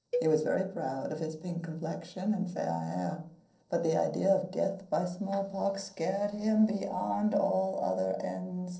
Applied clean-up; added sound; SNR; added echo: neural separator model SepFormer DNS4.